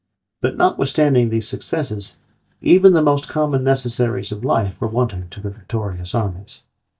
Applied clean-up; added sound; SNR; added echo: neural mask model DeepFilterNet 3.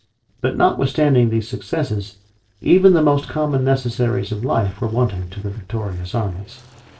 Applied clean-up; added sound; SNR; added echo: neural separator model SepFormer DNS4.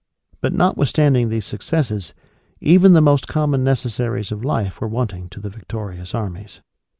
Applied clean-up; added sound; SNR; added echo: none; none; none; none.